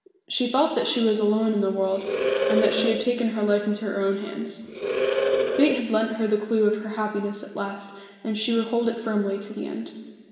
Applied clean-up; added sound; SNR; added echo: none; Animal; 0 dB; reverberation time 1.9 s.